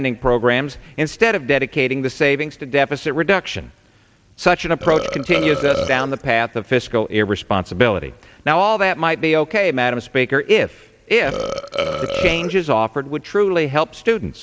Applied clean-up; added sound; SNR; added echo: none; Burping, eructation; 5 dB; none.